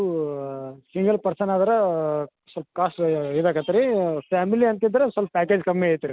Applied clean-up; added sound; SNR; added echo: none; none; none; none.